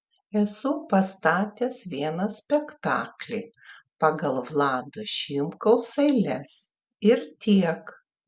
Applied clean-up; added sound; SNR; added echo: none; none; none; none.